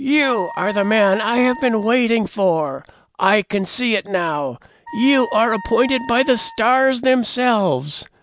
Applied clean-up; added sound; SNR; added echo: none; Wind instrument, woodwind instrument; 15 dB; none.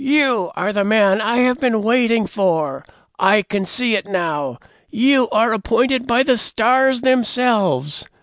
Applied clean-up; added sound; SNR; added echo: none; none; none; none.